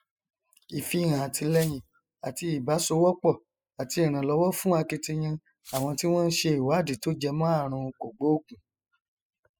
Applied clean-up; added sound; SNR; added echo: classical method spectral subtraction.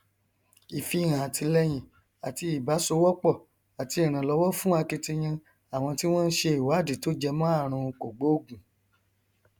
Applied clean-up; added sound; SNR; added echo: none; none; none; none.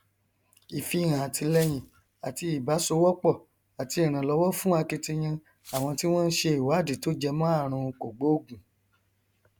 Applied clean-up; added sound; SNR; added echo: none; Glass; 19 dB; none.